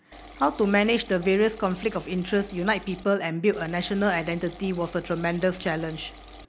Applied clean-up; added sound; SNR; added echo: none; Liquid; 17 dB; none.